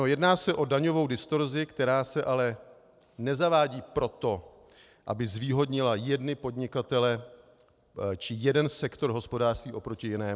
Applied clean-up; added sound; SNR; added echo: none; none; none; none.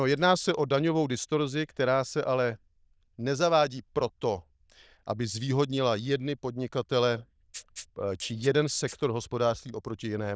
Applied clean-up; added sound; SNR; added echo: neural diffusion model UNIVERSE++.